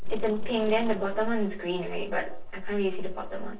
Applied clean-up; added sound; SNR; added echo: neural separator model SepFormer DNS4.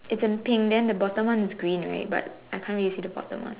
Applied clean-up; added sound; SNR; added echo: none; none; none; none.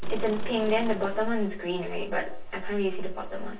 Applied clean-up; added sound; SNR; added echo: none; Engine / Car; 14 dB; reverberation time 0.2 s.